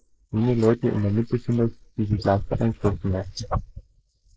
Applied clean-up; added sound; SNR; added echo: neural mask model Resemble Enhance denoiser.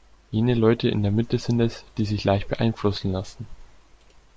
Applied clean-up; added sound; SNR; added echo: none; none; none; none.